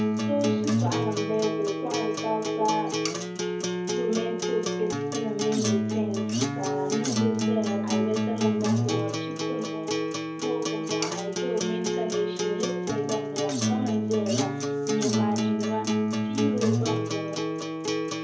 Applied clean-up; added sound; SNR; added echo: none; Acoustic guitar; -4 dB; reverberation time 0.6 s.